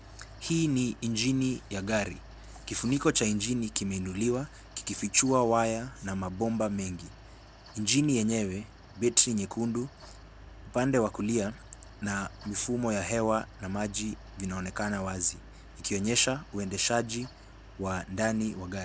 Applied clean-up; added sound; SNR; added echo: none; Mechanical fan; 18 dB; none.